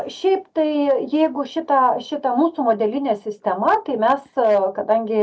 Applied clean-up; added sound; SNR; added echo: none; none; none; none.